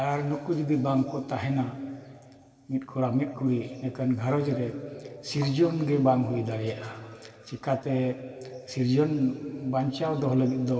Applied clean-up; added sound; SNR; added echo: none; none; none; reverberation time 2.5 s.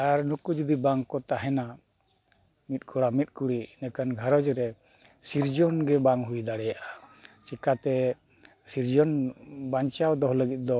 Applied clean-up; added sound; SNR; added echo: none; none; none; none.